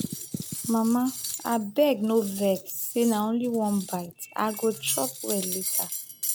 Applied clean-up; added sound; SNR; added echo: none; Cutlery, silverware; 8 dB; none.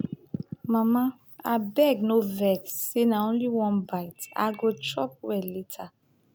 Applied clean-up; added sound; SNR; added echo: none; none; none; none.